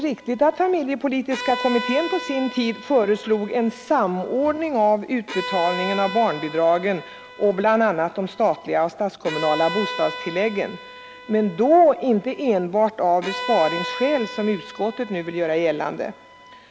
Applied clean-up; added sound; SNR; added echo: none; Bowed string instrument; 12 dB; none.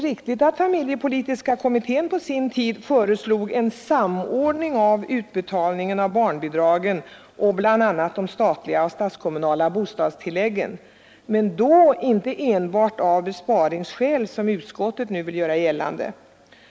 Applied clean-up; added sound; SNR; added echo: none; none; none; none.